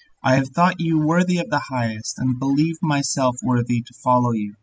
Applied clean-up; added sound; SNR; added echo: classical method spectral subtraction.